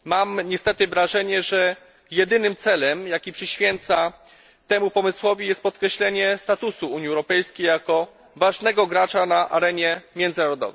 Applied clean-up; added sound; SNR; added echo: neural separator model SepFormer DNS4.